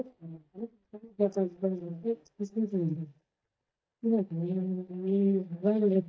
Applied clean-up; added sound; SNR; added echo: neural mask model DeepFilterNet 3.